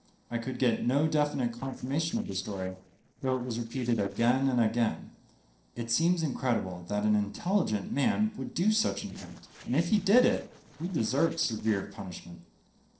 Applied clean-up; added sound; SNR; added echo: neural separator model SepFormer DNS4.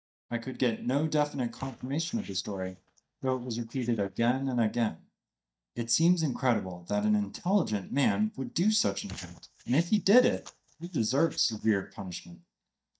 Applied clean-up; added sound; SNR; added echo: neural mask model DeepFilterNet 3.